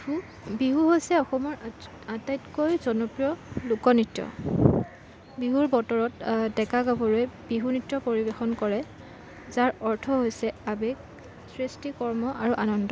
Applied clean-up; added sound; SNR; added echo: none; none; none; none.